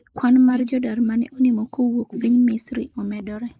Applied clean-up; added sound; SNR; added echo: neural mask model Resemble Enhance denoiser.